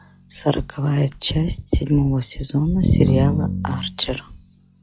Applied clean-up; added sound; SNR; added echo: classical method log-MMSE.